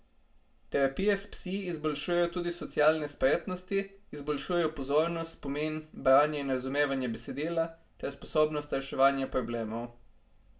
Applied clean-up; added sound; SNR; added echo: none; none; none; reverberation time 0.3 s.